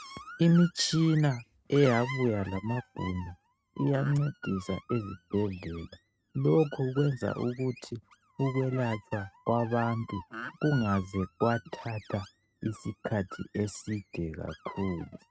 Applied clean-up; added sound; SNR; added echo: neural mask model RNNoise.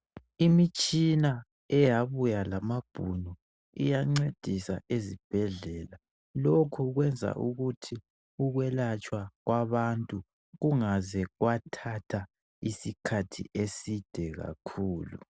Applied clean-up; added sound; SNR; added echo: none; none; none; none.